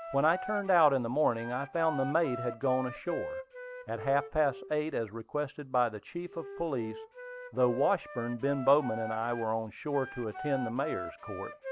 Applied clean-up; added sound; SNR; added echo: none; Wind instrument, woodwind instrument; 12 dB; none.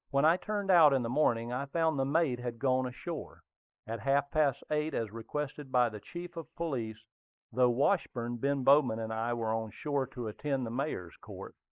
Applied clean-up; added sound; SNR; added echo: neural mask model Resemble Enhance denoiser.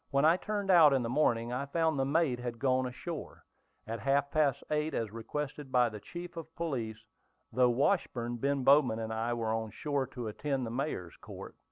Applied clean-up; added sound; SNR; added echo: none; none; none; none.